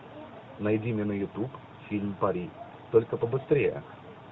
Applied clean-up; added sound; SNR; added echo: none; none; none; none.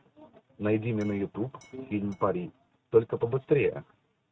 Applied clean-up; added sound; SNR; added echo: neural mask model RNNoise.